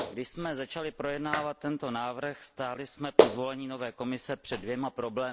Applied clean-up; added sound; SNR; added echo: none; Clapping; -1 dB; none.